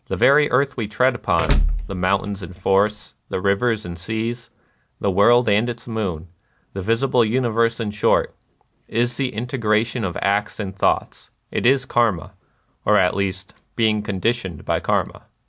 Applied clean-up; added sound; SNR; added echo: none; Door / Car; 1 dB; none.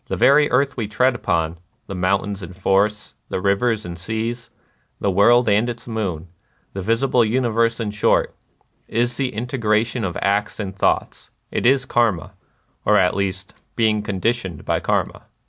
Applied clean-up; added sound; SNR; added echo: none; none; none; none.